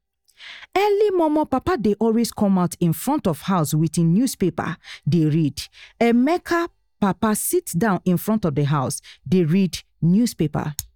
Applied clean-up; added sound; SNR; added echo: neural mask model DeepFilterNet 3.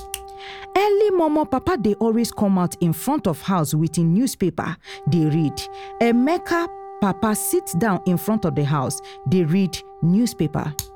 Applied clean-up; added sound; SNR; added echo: none; Wind instrument, woodwind instrument; 18 dB; none.